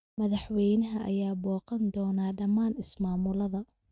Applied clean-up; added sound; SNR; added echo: neural mask model RNNoise.